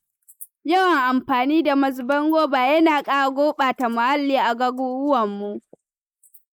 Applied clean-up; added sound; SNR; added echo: neural mask model Resemble Enhance denoiser.